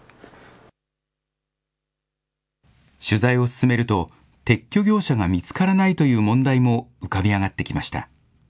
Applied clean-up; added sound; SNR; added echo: none; none; none; none.